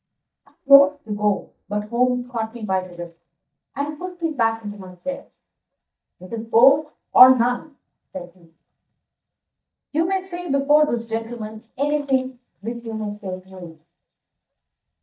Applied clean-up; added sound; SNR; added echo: neural mask model DeepFilterNet 3.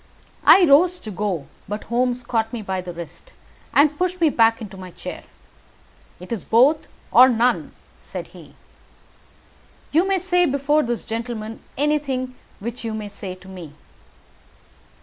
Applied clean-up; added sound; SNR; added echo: none; none; none; none.